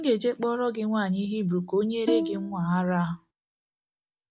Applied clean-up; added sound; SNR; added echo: neural mask model DeepFilterNet 3.